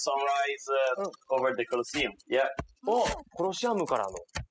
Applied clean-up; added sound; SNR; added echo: classical method spectral subtraction.